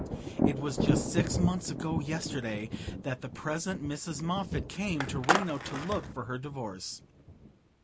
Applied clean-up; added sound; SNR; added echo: none; Thunder + Skateboard; -1 dB; none.